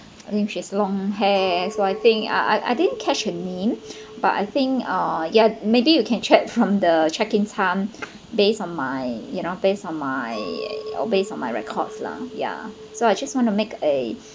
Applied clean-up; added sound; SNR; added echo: none; Chink, clink; 17 dB; none.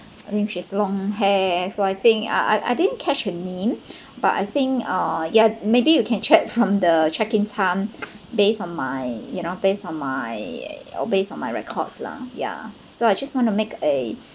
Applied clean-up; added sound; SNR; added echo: none; none; none; none.